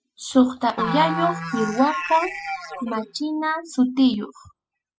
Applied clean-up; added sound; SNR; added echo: classical method spectral subtraction.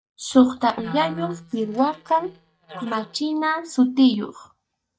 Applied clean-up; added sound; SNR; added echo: neural mask model DeepFilterNet 3.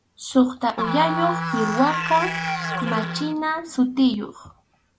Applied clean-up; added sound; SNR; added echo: none; Musical instrument; 6 dB; none.